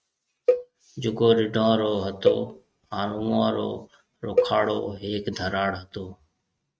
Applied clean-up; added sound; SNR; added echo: neural mask model RNNoise.